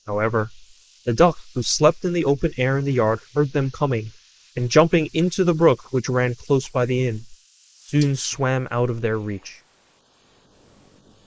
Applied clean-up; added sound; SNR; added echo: neural mask model Resemble Enhance denoiser.